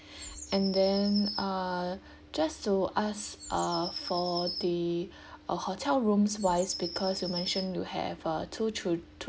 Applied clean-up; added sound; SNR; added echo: none; Bird vocalization, bird call, bird song; 11 dB; none.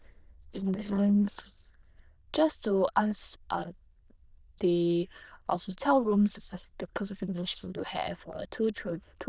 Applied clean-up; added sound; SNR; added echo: neural diffusion model UNIVERSE++.